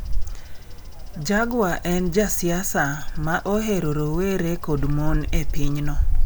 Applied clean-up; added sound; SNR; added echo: none; Bird vocalization, bird call, bird song; -1 dB; none.